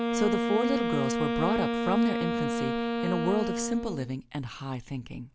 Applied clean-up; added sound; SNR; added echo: none; Wind instrument, woodwind instrument; -1 dB; none.